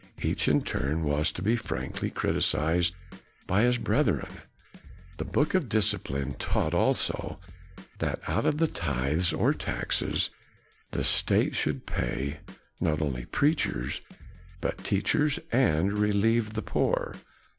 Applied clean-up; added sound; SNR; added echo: none; Drum / Drum kit; 20 dB; none.